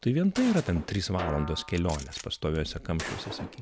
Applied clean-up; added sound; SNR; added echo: none; Gunshot, gunfire + Snare drum; 12 dB; none.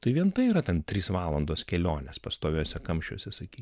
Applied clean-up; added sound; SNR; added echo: none; none; none; none.